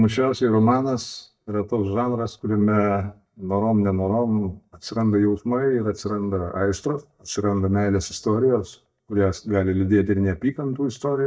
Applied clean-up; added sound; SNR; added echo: neural mask model DeepFilterNet 3.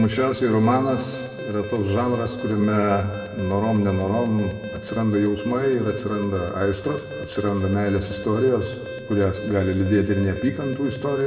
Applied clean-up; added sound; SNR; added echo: none; Alarm; 12 dB; reverberation time 1.5 s.